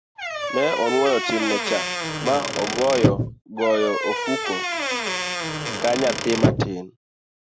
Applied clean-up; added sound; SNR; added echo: none; Squeak / Wood; 1 dB; none.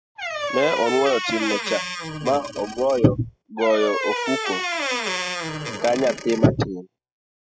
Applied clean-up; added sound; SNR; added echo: classical method spectral subtraction.